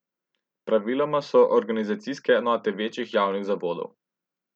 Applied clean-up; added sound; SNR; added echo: none; none; none; none.